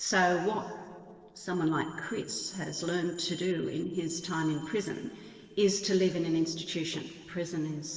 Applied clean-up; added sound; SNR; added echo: neural separator model SepFormer DNS4.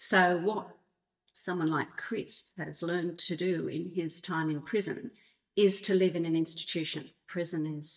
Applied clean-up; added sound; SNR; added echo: neural mask model DeepFilterNet 3.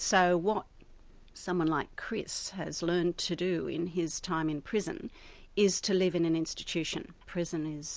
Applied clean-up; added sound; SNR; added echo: none; none; none; none.